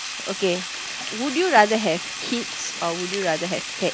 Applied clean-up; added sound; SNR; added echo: none; Sink (filling or washing); 7 dB; none.